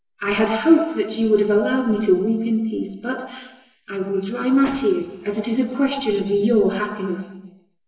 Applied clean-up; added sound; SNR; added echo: neural separator model SepFormer DNS4.